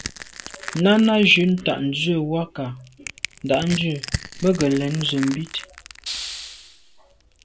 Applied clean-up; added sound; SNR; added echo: none; Hiss + Crushing; 13 dB; none.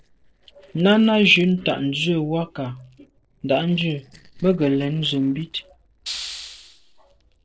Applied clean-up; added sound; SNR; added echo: neural separator model SepFormer DNS4.